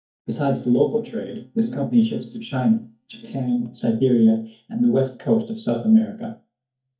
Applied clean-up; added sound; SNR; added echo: neural mask model DeepFilterNet 3.